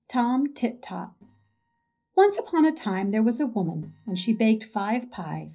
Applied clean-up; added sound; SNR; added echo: neural separator model SepFormer DNS4.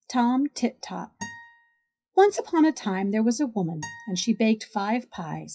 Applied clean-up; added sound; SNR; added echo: classical method WPE with log-MMSE.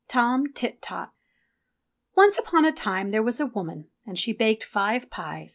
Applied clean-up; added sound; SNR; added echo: none; none; none; none.